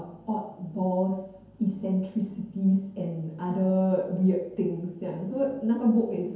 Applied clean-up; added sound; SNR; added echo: none; none; none; reverberation time 0.9 s.